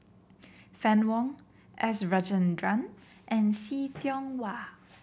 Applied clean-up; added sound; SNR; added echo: none; none; none; none.